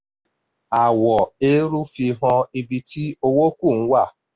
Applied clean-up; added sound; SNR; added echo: none; none; none; none.